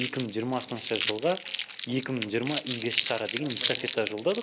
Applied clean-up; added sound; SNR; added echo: none; Crumpling, crinkling; 4 dB; none.